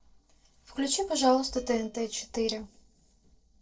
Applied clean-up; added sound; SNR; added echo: neural separator model SepFormer DNS4.